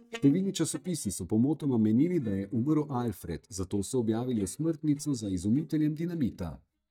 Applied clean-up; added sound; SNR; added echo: neural mask model DeepFilterNet 3.